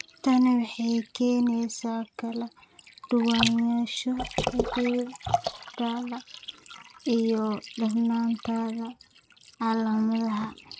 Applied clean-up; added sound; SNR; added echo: neural mask model RNNoise.